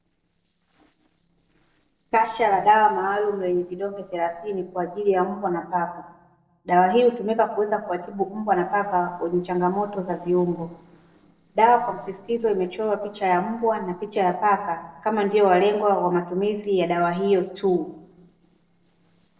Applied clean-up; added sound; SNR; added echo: neural separator model SepFormer DNS4.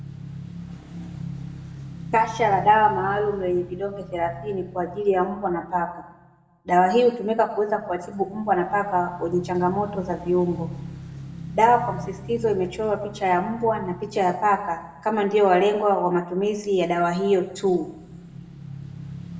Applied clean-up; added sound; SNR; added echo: none; Motorcycle / Engine; 15 dB; reverberation time 0.8 s.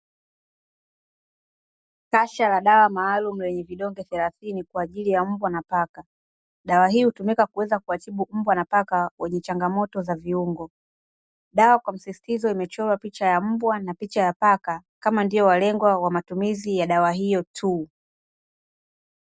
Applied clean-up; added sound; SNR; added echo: none; none; none; none.